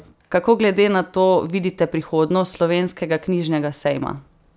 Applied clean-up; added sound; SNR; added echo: none; none; none; none.